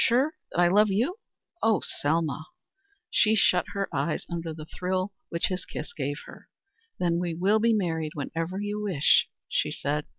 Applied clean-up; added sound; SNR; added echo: none; none; none; none.